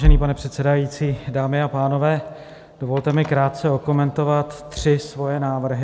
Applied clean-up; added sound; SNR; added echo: none; none; none; none.